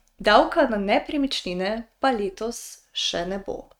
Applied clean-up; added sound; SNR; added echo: neural mask model RNNoise.